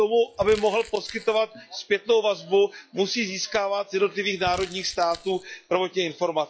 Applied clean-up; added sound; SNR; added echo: classical method log-MMSE.